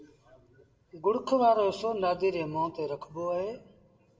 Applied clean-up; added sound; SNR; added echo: none; none; none; reverberation time 0.8 s.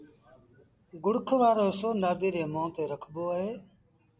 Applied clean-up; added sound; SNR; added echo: none; none; none; none.